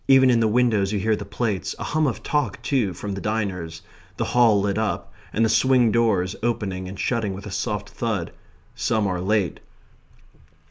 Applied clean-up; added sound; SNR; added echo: none; none; none; none.